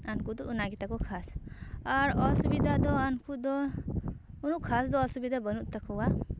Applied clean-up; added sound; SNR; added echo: none; none; none; none.